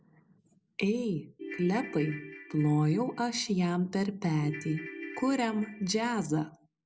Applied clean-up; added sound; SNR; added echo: none; Ringtone / Keyboard (musical); 13 dB; none.